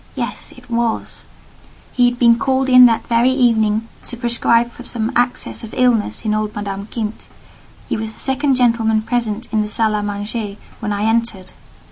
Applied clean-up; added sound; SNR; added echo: none; none; none; none.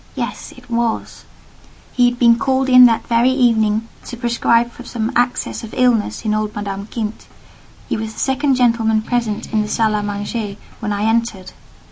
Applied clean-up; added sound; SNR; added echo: none; Strum; 15 dB; none.